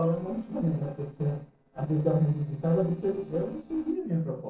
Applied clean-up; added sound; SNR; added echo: neural separator model SepFormer DNS4.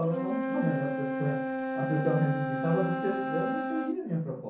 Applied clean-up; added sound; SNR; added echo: none; Wind instrument, woodwind instrument; 2 dB; reverberation time 0.6 s.